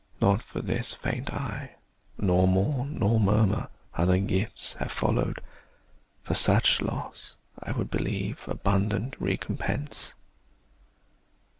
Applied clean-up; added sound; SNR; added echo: none; none; none; none.